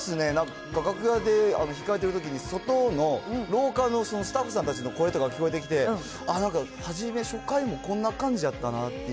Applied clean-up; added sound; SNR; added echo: none; none; none; none.